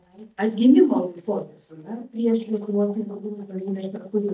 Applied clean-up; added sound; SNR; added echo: neural mask model DeepFilterNet 3.